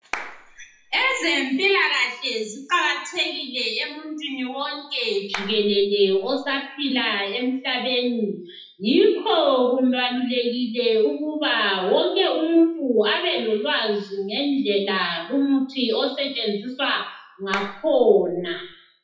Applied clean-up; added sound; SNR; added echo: classical method WPE with log-MMSE.